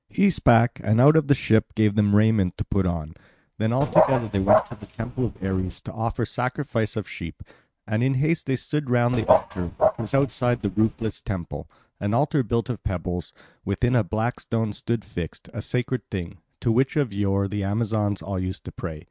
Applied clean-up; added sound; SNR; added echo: neural mask model RNNoise.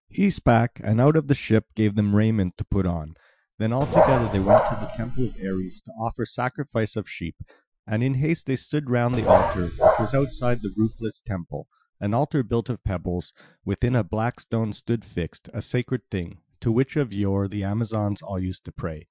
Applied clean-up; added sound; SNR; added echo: classical method Wiener filter.